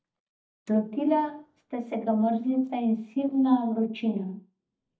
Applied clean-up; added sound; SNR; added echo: neural mask model DeepFilterNet 3.